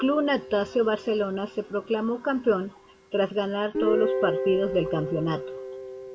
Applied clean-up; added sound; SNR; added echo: none; Guitar; 6 dB; none.